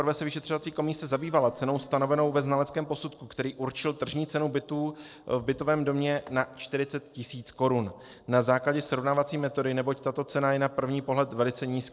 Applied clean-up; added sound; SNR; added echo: neural separator model SepFormer DNS4.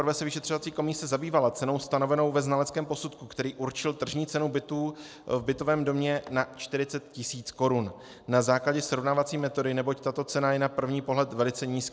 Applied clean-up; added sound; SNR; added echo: none; none; none; none.